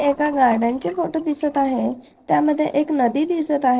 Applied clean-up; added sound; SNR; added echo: neural separator model SepFormer DNS4.